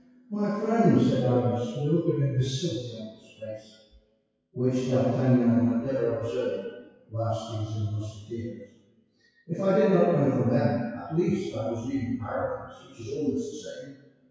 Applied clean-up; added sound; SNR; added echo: classical method WPE with log-MMSE.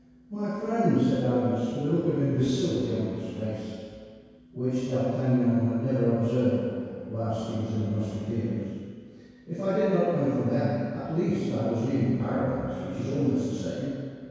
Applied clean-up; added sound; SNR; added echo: none; Bowed string instrument; 17 dB; reverberation time 2.0 s.